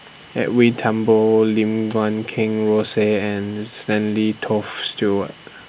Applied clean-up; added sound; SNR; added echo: none; none; none; none.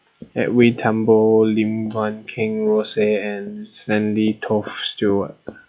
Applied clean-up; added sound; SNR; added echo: classical method log-MMSE.